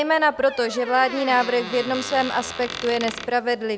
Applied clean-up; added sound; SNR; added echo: none; Squeak; 11 dB; none.